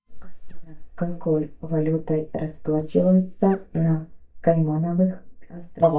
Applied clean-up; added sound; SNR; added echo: neural mask model DeepFilterNet 3.